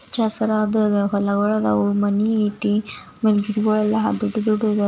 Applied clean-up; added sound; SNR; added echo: neural mask model Resemble Enhance denoiser.